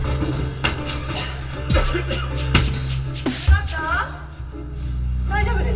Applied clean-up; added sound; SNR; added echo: none; Drum kit; 5 dB; reverberation time 2.2 s.